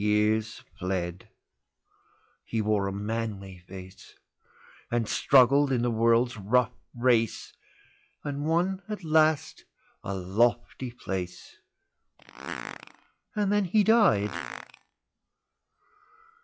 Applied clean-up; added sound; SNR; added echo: classical method log-MMSE.